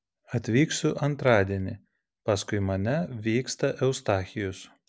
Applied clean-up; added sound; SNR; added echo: none; none; none; none.